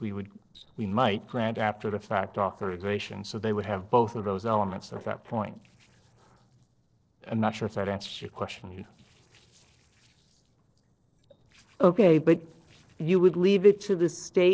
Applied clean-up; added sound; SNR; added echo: neural separator model SepFormer DNS4.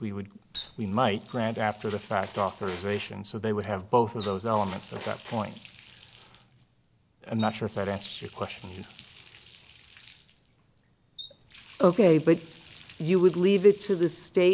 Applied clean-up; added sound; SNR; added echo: none; Squeak + Water tap, faucet; 19 dB; none.